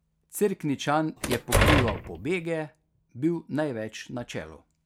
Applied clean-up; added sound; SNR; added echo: none; Door; -5 dB; none.